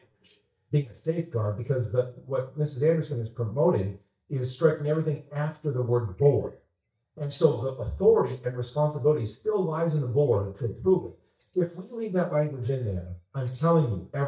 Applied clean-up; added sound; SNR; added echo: neural mask model DeepFilterNet 3.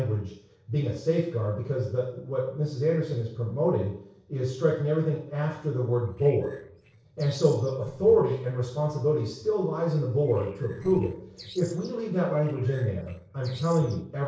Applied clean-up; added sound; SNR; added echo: neural separator model SepFormer DNS4.